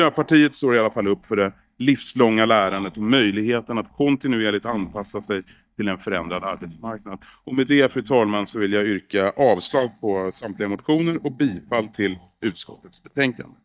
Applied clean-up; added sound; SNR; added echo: neural mask model DeepFilterNet 3.